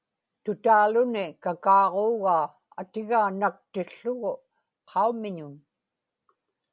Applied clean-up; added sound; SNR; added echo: none; none; none; none.